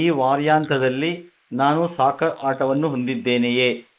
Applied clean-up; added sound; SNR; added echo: neural mask model Resemble Enhance denoiser.